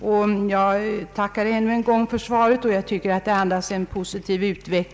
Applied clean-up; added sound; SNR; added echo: none; none; none; none.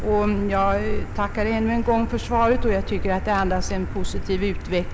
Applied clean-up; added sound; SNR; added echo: none; Motor vehicle (road); 3 dB; none.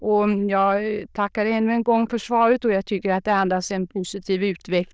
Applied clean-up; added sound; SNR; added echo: neural diffusion model UNIVERSE++.